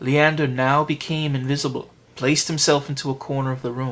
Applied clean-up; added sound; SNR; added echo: none; none; none; none.